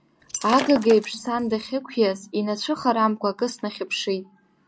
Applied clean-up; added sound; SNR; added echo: none; Shatter; 10 dB; none.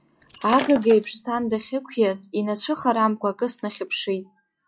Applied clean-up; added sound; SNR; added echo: classical method log-MMSE.